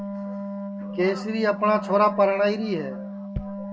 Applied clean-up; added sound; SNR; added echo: none; Wind instrument, woodwind instrument; 8 dB; reverberation time 0.3 s.